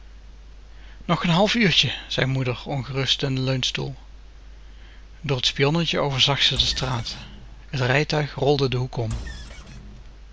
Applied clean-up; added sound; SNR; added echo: none; Engine; 12 dB; none.